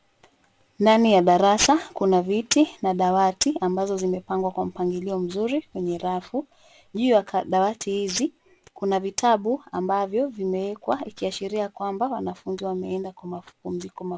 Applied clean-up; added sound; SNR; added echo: none; none; none; none.